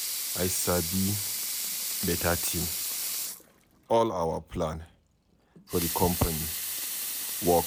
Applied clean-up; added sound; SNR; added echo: none; Sink (filling or washing) / Water tap, faucet / Liquid; 3 dB; none.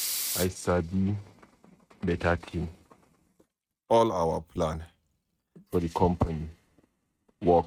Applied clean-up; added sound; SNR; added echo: neural mask model RNNoise.